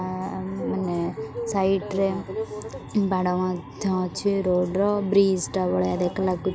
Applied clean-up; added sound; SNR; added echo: none; none; none; none.